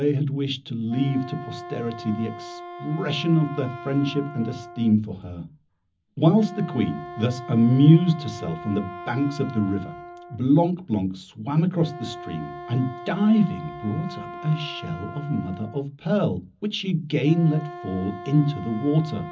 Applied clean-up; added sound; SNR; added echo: none; Wind instrument, woodwind instrument; 15 dB; reverberation time 0.4 s.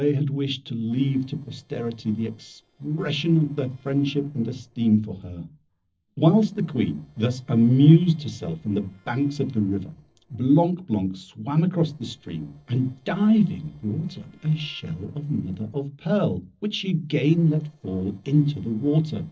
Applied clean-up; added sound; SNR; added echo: neural separator model SepFormer DNS4.